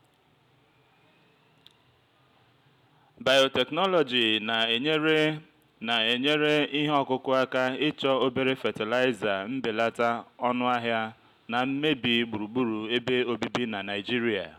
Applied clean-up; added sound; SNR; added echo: none; none; none; none.